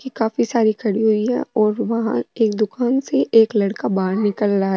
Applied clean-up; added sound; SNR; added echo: none; none; none; none.